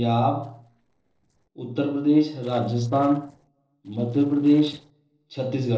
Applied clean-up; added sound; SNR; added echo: neural separator model SepFormer DNS4.